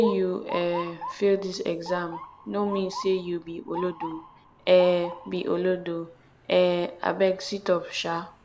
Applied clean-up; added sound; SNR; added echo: none; Motor vehicle (road) / Siren; 15 dB; none.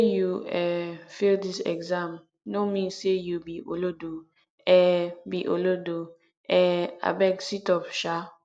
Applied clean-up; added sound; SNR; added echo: none; none; none; none.